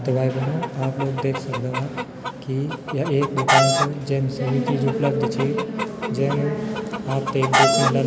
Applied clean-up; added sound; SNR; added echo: none; Chicken, rooster; 2 dB; none.